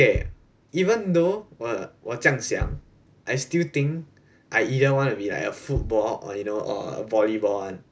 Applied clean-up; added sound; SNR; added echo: none; Bass drum; 13 dB; none.